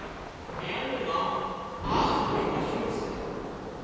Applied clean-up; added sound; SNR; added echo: none; Thunder / Rain; 1 dB; reverberation time 2.1 s.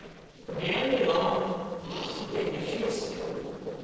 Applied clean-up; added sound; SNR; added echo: neural separator model SepFormer DNS4.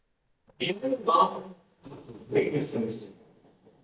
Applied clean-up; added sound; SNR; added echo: neural mask model DeepFilterNet 3.